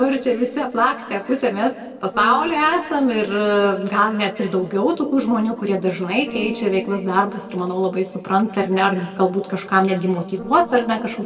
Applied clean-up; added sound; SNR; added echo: neural separator model SepFormer DNS4.